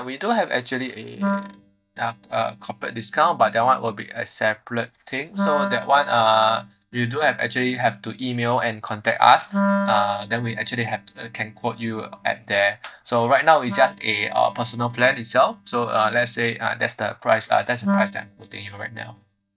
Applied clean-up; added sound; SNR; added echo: neural mask model DeepFilterNet 3.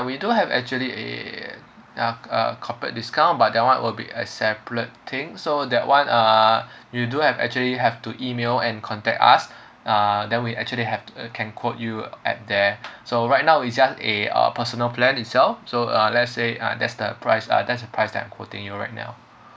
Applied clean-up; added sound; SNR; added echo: none; none; none; none.